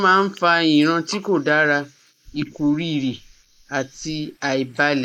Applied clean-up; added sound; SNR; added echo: neural mask model Resemble Enhance denoiser.